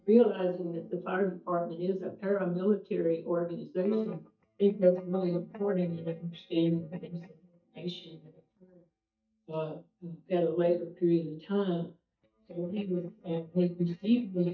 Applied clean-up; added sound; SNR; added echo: neural mask model DeepFilterNet 3.